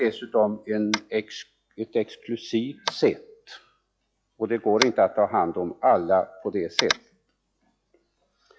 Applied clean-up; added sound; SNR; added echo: classical method log-MMSE.